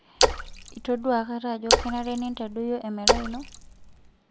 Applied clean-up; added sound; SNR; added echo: none; Splash, splatter; -3 dB; none.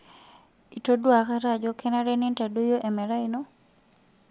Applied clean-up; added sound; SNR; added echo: none; none; none; none.